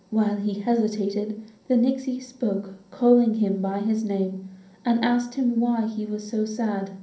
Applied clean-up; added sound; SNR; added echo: none; none; none; reverberation time 0.6 s.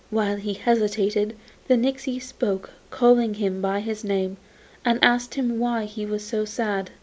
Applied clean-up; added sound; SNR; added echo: none; none; none; none.